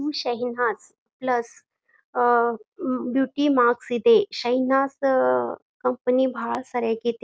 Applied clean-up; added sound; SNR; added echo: none; none; none; none.